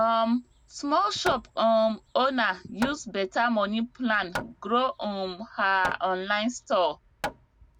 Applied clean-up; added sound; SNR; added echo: none; Hammer; 15 dB; none.